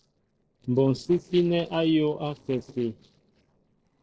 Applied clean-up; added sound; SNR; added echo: neural separator model SepFormer DNS4.